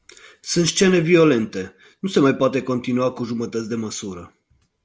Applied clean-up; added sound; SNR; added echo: none; none; none; none.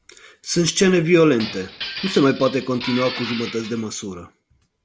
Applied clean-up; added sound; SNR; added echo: none; Glass; 11 dB; none.